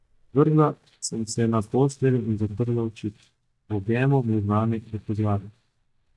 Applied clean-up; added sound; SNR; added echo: neural mask model DeepFilterNet 3.